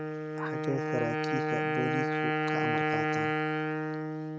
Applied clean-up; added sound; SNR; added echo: neural mask model RNNoise.